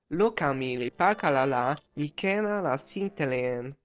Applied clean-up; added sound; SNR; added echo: neural separator model SepFormer DNS4.